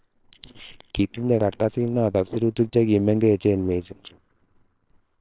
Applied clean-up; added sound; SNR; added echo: neural separator model SepFormer WHAMR!.